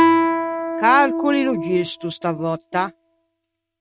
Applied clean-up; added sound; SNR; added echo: neural mask model RNNoise.